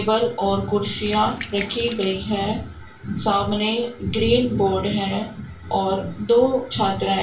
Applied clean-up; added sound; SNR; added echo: none; Sink (filling or washing); 14 dB; reverberation time 0.3 s.